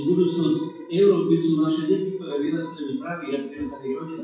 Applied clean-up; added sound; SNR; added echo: classical method WPE with log-MMSE.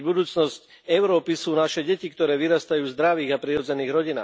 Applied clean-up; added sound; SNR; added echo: none; none; none; none.